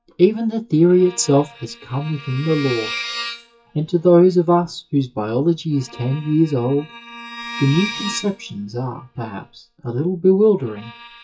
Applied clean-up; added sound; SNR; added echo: classical method WPE with log-MMSE.